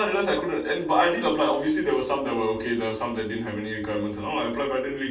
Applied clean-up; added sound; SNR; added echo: none; none; none; reverberation time 0.4 s.